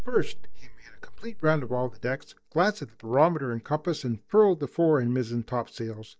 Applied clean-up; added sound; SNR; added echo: neural mask model DeepFilterNet 3.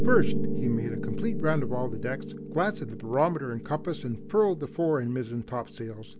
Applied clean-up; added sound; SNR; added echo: none; Piano; 1 dB; none.